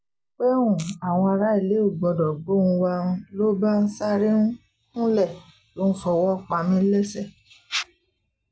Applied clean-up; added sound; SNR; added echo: none; none; none; none.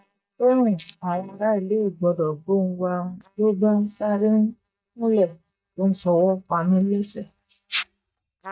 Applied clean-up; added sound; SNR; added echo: neural mask model DeepFilterNet 3.